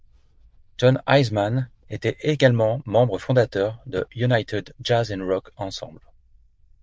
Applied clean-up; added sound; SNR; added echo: neural diffusion model UNIVERSE++.